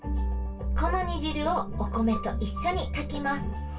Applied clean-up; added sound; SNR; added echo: none; Organ; 13 dB; reverberation time 0.2 s.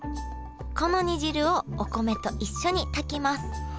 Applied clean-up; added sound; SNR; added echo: none; none; none; none.